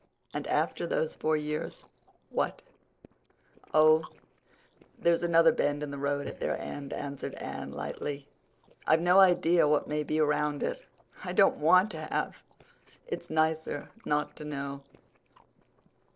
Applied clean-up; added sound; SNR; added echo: neural separator model SepFormer DNS4.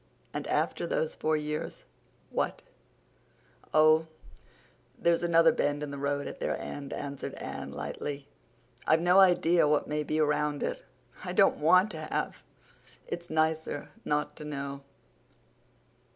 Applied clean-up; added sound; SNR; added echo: none; none; none; none.